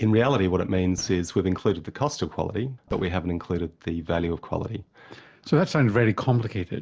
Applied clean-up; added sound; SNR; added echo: neural separator model SepFormer DNS4.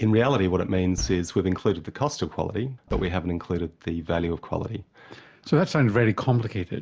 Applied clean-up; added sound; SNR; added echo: none; Bass drum; 13 dB; none.